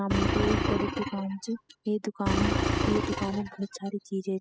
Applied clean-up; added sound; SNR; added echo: classical method spectral subtraction.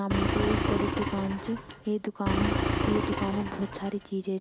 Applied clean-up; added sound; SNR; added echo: none; Engine; -1 dB; none.